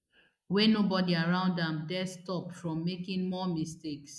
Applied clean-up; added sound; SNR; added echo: neural mask model Resemble Enhance denoiser.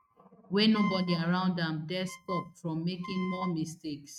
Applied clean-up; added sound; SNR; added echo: neural mask model RNNoise.